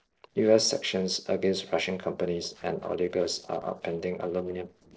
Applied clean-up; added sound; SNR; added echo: neural separator model SepFormer DNS4.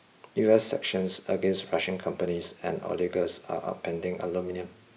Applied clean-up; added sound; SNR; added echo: none; none; none; none.